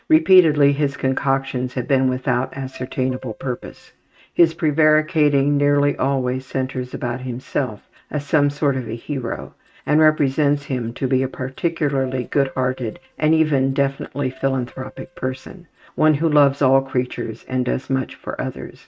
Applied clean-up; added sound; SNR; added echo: neural mask model RNNoise.